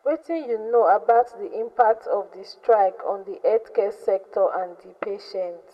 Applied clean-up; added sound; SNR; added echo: none; none; none; reverberation time 0.7 s.